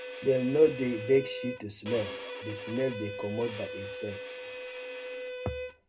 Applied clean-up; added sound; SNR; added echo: none; Bowed string instrument; 8 dB; reverberation time 0.2 s.